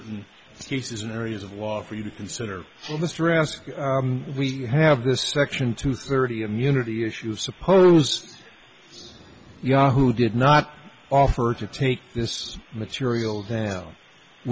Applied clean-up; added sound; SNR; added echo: none; none; none; none.